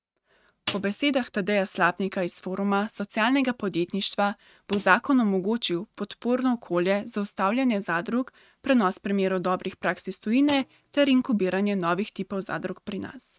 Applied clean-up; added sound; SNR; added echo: neural mask model RNNoise.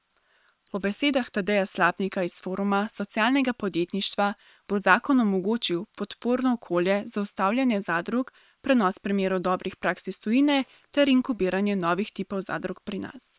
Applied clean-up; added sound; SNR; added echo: neural separator model SepFormer WHAM!.